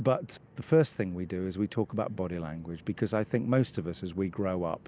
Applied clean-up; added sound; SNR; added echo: none; none; none; none.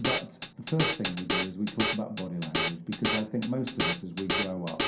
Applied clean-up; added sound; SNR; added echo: none; Drum kit; 0 dB; reverberation time 0.5 s.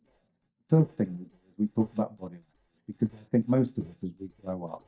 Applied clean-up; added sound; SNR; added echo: neural mask model DeepFilterNet 3.